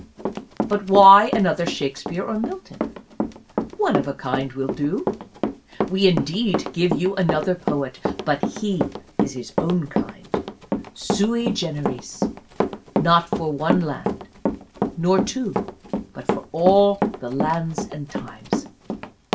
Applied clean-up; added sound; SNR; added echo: none; Run; 4 dB; reverberation time 0.2 s.